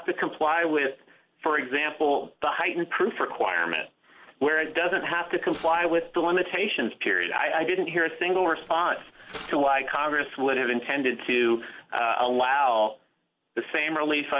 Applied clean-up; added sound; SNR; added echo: neural separator model SepFormer DNS4.